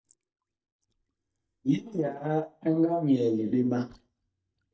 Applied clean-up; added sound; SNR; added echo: neural mask model DeepFilterNet 3.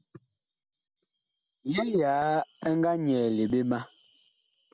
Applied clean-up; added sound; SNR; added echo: none; none; none; none.